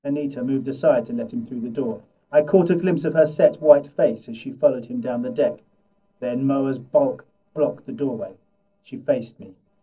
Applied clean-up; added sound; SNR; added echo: neural separator model SepFormer DNS4.